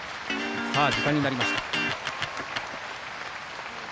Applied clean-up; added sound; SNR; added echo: none; Electric guitar; 0 dB; none.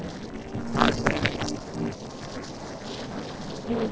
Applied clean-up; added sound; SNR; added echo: neural separator model SepFormer DNS4.